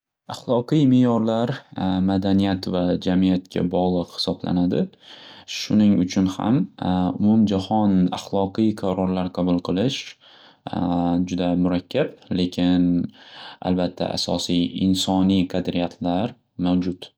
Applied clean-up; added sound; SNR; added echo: none; none; none; none.